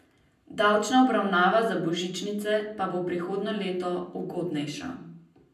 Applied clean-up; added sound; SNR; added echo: none; none; none; reverberation time 0.6 s.